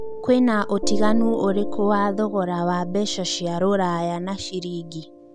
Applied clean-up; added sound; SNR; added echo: none; Piano; 5 dB; none.